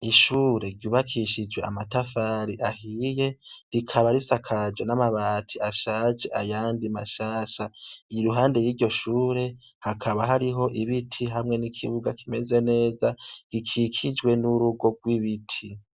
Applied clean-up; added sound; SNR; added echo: none; none; none; none.